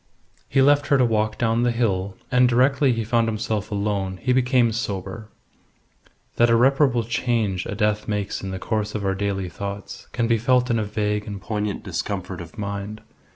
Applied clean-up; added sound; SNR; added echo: none; none; none; none.